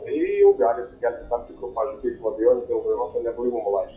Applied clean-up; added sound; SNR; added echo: classical method WPE with log-MMSE.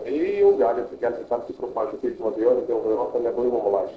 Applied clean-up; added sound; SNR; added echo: neural separator model SepFormer DNS4.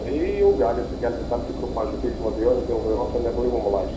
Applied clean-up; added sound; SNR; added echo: none; Engine; 6 dB; reverberation time 0.5 s.